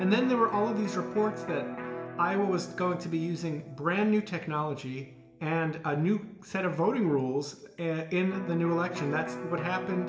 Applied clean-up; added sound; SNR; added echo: none; Electric guitar; 11 dB; reverberation time 0.8 s.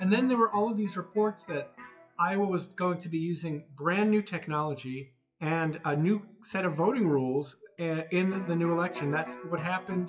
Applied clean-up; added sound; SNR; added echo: classical method WPE with log-MMSE.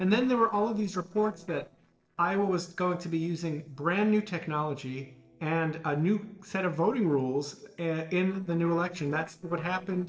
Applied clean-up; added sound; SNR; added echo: neural separator model SepFormer DNS4.